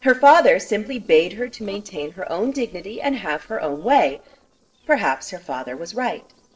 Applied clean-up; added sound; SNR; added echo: neural separator model SepFormer DNS4.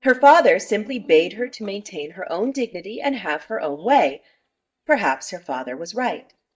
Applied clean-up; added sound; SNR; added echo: neural mask model DeepFilterNet 3.